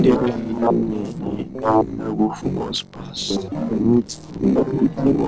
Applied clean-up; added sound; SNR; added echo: neural separator model SepFormer DNS4.